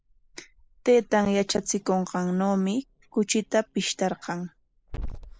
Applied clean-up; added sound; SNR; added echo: neural mask model Resemble Enhance denoiser.